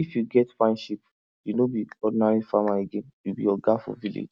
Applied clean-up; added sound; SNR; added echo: none; none; none; none.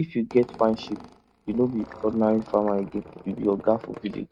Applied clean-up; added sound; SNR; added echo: neural mask model RNNoise.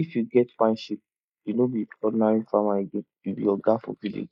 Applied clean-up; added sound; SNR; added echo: neural mask model Resemble Enhance denoiser.